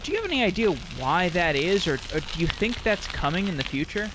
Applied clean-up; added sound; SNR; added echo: none; Bicycle; 11 dB; none.